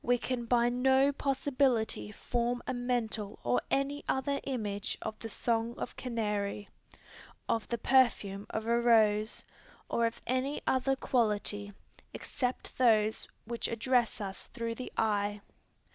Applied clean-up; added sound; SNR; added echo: none; none; none; none.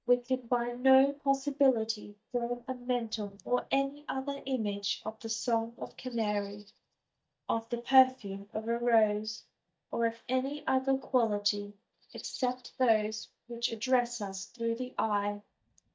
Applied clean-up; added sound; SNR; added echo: neural mask model DeepFilterNet 3.